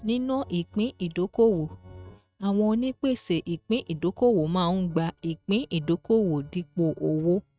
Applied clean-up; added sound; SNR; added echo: neural mask model RNNoise.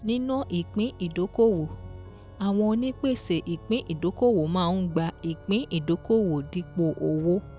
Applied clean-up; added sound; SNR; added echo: none; Organ; 17 dB; none.